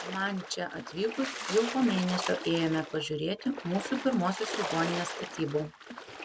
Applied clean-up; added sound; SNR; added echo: none; Splash, splatter; 8 dB; none.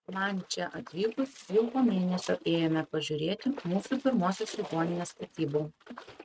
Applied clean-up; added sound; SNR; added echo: neural mask model RNNoise.